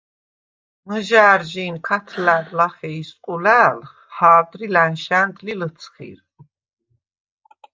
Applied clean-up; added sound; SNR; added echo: neural mask model DeepFilterNet 3.